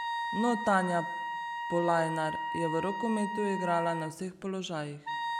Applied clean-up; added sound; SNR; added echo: none; Wind instrument, woodwind instrument; 4 dB; none.